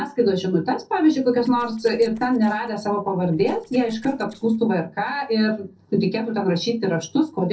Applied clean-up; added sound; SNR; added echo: neural separator model SepFormer DNS4.